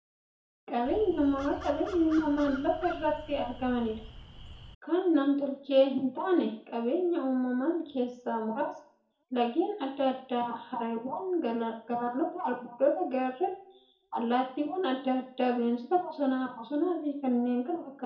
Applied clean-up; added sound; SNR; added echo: none; Crow; 14 dB; reverberation time 0.5 s.